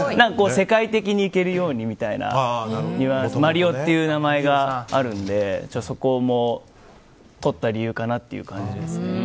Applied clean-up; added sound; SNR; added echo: none; none; none; none.